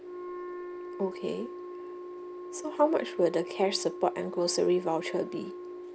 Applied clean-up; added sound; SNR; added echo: none; Wind instrument, woodwind instrument; 9 dB; none.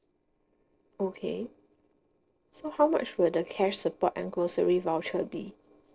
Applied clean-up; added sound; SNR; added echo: neural separator model SepFormer DNS4.